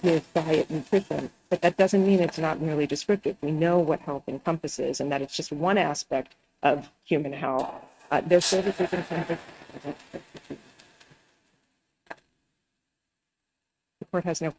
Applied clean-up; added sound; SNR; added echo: neural mask model RNNoise.